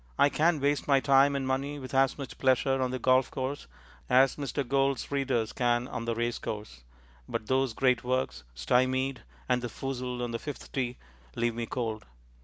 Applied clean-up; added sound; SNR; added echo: none; none; none; none.